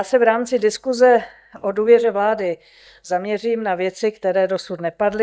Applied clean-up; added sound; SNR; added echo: neural mask model DeepFilterNet 3.